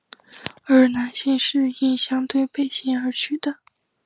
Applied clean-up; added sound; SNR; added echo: none; none; none; none.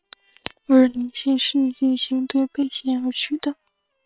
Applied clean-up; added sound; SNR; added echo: neural separator model SepFormer WHAM!.